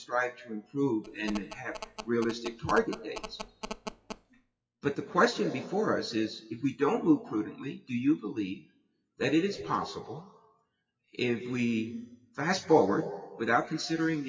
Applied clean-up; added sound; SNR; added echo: classical method WPE with log-MMSE.